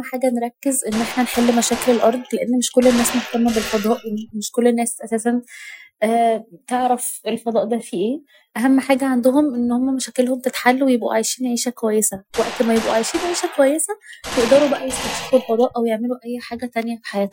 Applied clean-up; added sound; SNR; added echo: classical method Wiener filter.